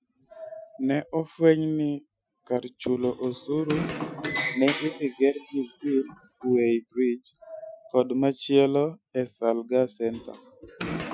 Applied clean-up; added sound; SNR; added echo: classical method Wiener filter.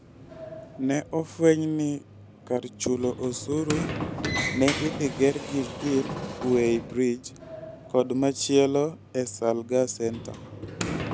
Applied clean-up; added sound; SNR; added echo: none; Sliding door; 9 dB; none.